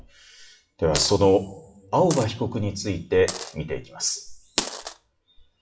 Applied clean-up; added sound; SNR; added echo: classical method WPE with log-MMSE.